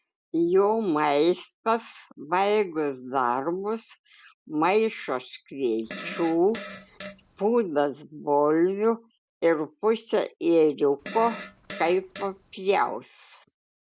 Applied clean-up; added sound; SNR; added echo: none; Fart; 13 dB; none.